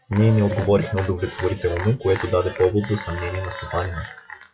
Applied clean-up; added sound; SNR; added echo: classical method WPE with log-MMSE.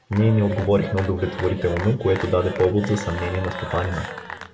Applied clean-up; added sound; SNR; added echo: none; Applause / Cheering / Clapping; 11 dB; reverberation time 0.6 s.